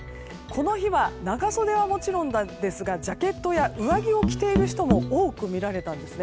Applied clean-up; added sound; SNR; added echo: none; Musical instrument; 3 dB; none.